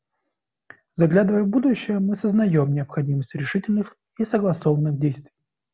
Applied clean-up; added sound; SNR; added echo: none; none; none; none.